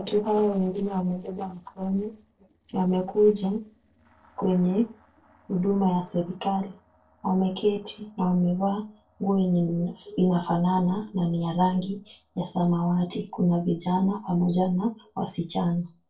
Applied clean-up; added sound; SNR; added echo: neural separator model SepFormer DNS4.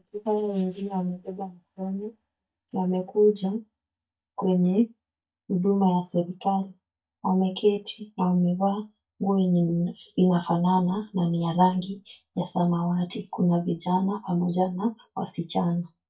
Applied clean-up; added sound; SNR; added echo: neural mask model DeepFilterNet 3.